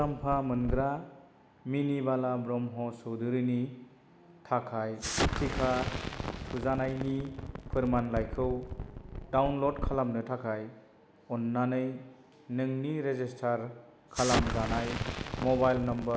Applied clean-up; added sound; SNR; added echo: none; Explosion; 6 dB; none.